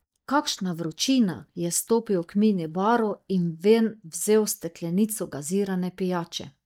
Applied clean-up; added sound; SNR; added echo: neural mask model DeepFilterNet 3.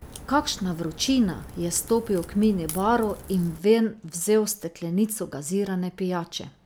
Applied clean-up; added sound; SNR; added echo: none; Crack; 16 dB; none.